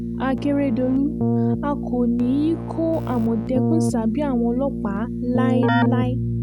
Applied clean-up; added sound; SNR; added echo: none; Keyboard (musical); 0 dB; none.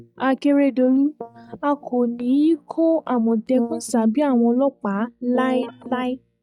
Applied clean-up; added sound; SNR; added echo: neural mask model DeepFilterNet 3.